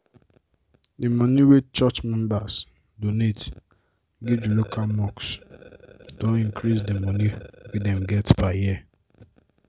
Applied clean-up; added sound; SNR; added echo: none; none; none; none.